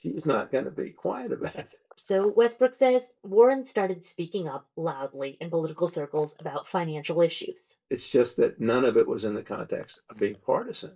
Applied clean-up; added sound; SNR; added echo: neural mask model DeepFilterNet 3.